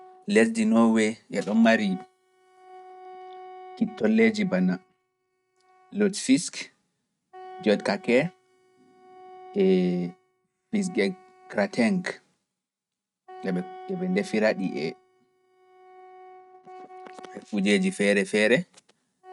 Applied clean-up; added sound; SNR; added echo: neural mask model RNNoise.